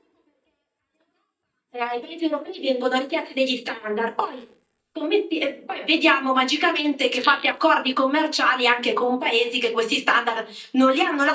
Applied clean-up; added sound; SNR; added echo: neural mask model DeepFilterNet 3.